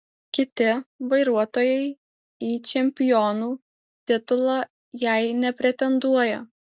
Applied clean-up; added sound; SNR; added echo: none; none; none; none.